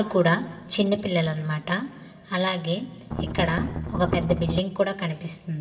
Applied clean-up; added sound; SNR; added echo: none; Strum; 3 dB; reverberation time 2.5 s.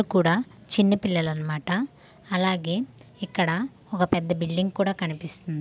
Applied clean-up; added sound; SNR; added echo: none; none; none; none.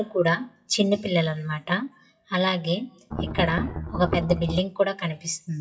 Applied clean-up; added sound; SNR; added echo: classical method WPE with log-MMSE.